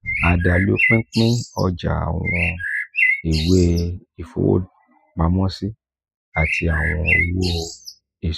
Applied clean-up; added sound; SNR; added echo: classical method spectral subtraction.